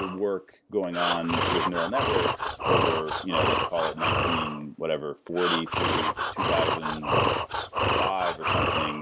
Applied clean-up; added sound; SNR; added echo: none; Breathing; -4 dB; none.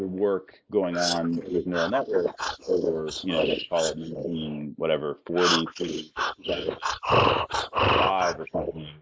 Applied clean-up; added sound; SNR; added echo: neural mask model Resemble Enhance denoiser.